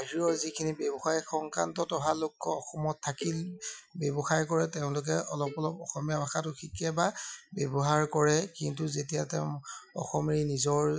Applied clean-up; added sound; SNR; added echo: classical method Wiener filter.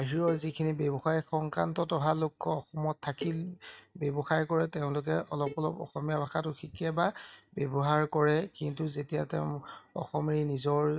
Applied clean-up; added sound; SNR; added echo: neural mask model RNNoise.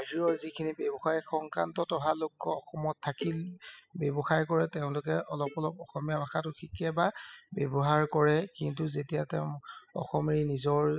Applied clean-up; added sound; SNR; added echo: classical method spectral subtraction.